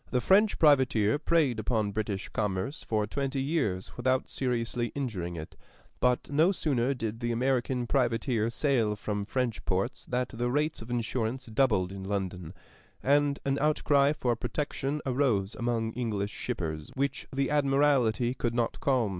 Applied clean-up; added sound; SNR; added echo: none; none; none; none.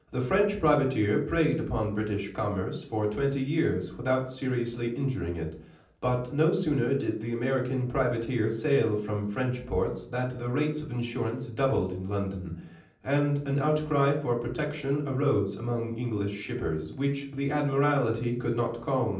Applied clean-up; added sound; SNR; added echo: none; none; none; reverberation time 0.6 s.